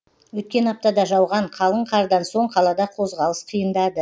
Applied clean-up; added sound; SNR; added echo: none; none; none; none.